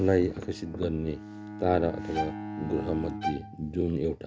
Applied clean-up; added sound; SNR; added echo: none; Bowed string instrument + Bowed string instrument; 8 dB; none.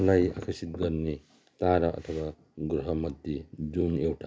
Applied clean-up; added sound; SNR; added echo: none; none; none; none.